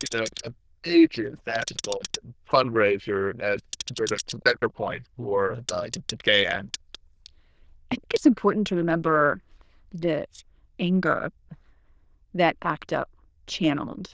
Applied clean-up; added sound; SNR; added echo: neural diffusion model UNIVERSE++.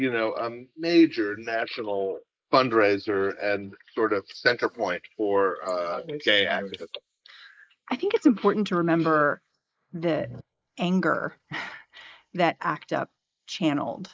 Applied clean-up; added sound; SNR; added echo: neural mask model Resemble Enhance denoiser.